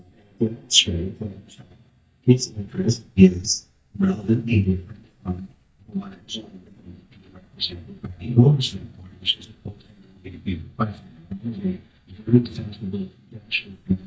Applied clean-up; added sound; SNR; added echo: neural mask model DeepFilterNet 3.